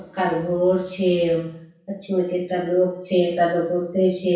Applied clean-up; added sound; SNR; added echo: none; none; none; reverberation time 0.7 s.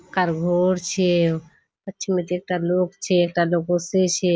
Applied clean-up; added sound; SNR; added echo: none; none; none; none.